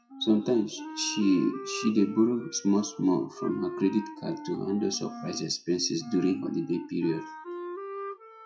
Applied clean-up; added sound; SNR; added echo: classical method WPE with log-MMSE.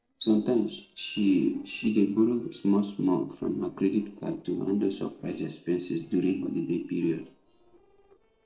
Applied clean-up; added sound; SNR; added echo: neural separator model SepFormer DNS4.